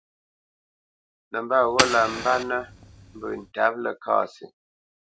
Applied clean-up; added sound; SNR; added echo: none; Fire; 3 dB; none.